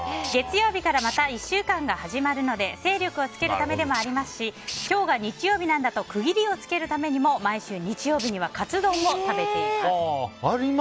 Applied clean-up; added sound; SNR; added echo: none; Tools; 14 dB; none.